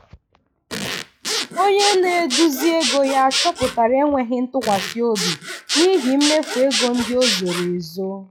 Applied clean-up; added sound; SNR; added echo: classical method log-MMSE.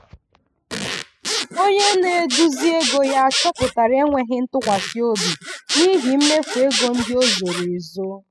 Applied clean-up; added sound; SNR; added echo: classical method spectral subtraction.